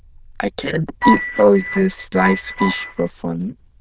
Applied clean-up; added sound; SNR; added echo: neural diffusion model UNIVERSE++.